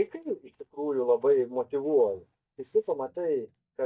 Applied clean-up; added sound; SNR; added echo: neural mask model DeepFilterNet 3.